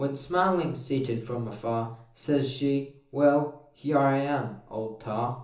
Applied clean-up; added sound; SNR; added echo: none; none; none; reverberation time 0.7 s.